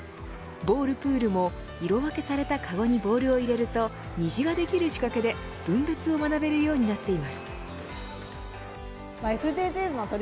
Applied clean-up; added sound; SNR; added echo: none; none; none; none.